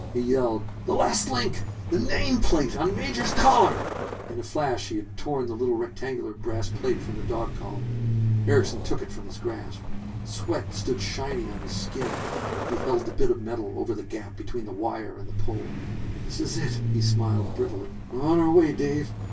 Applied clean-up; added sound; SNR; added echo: none; Truck; 4 dB; reverberation time 0.1 s.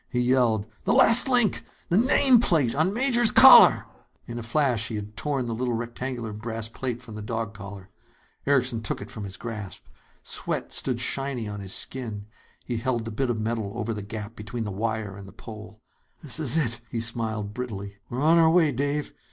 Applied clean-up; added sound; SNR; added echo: none; none; none; none.